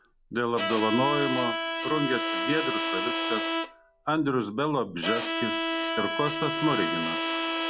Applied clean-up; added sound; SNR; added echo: none; Bowed string instrument; 1 dB; none.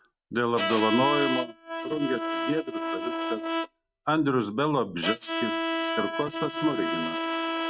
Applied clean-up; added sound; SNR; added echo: neural mask model RNNoise.